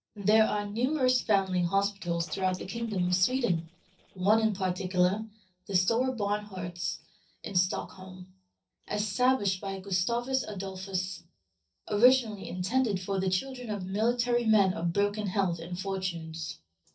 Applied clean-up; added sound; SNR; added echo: neural separator model SepFormer DNS4.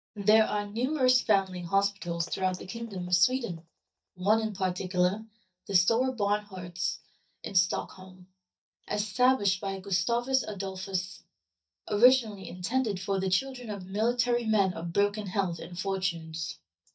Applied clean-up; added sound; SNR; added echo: neural mask model DeepFilterNet 3.